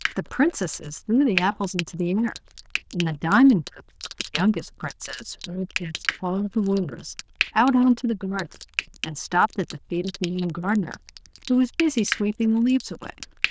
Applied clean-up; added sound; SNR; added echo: neural diffusion model UNIVERSE++.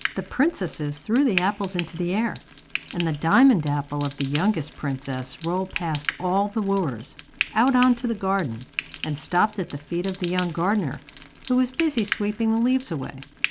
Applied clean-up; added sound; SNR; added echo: none; Frying (food); 12 dB; none.